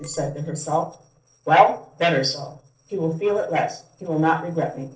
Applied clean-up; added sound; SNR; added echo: neural separator model SepFormer DNS4.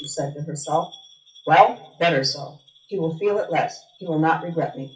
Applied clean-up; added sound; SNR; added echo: classical method WPE with log-MMSE.